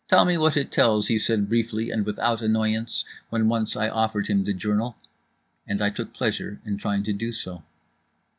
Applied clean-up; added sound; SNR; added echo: none; none; none; none.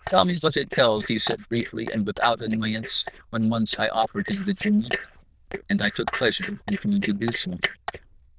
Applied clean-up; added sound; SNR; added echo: neural diffusion model UNIVERSE++.